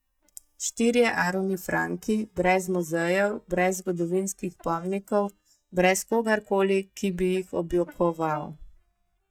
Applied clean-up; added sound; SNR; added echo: neural mask model DeepFilterNet 3.